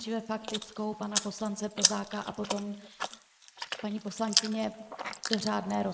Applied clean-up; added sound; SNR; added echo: neural mask model Resemble Enhance denoiser.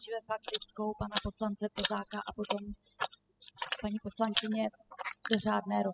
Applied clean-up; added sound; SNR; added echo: classical method spectral subtraction.